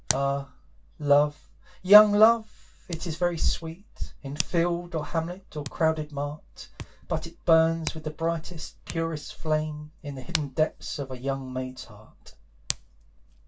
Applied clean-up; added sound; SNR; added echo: none; Hands; 16 dB; reverberation time 0.1 s.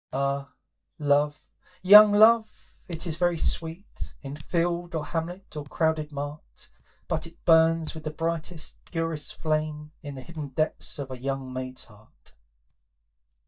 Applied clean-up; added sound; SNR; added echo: neural mask model DeepFilterNet 3.